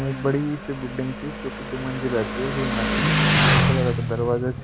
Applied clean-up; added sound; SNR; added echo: none; Motorcycle; -3 dB; none.